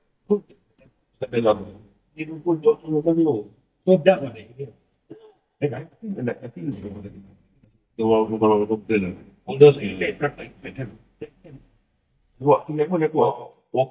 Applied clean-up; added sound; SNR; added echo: neural mask model DeepFilterNet 3.